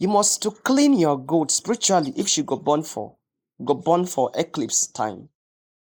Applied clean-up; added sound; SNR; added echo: neural mask model Resemble Enhance denoiser.